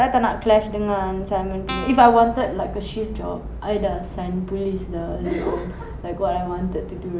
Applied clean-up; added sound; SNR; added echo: none; Guitar; 12 dB; none.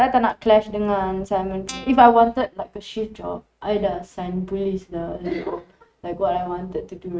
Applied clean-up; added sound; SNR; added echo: neural mask model RNNoise.